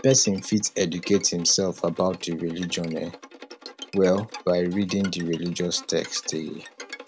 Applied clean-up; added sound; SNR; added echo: none; Bowed string instrument; 17 dB; none.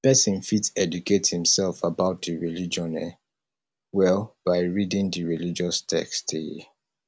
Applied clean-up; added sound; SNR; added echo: none; none; none; none.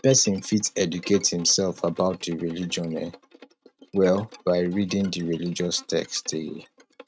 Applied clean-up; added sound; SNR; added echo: neural mask model RNNoise.